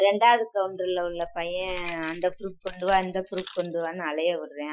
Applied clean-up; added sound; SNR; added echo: classical method Wiener filter.